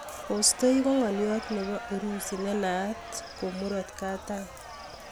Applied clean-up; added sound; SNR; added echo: none; Crowd; 12 dB; none.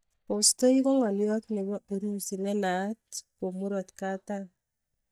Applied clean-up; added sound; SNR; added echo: neural mask model DeepFilterNet 3.